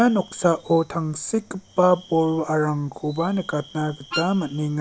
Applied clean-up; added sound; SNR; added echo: none; Wind instrument, woodwind instrument; 10 dB; none.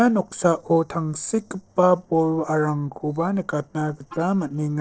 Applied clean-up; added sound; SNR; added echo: neural separator model SepFormer DNS4.